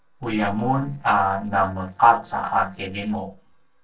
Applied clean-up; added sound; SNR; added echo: neural separator model SepFormer DNS4.